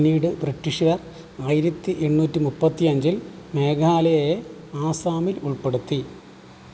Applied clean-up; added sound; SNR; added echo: none; none; none; none.